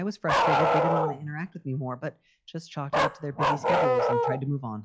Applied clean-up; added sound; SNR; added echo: classical method log-MMSE.